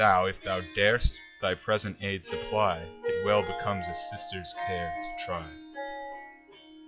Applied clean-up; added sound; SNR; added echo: classical method log-MMSE.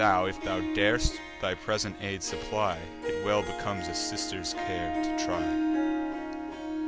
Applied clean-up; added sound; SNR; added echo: none; Harp; 1 dB; none.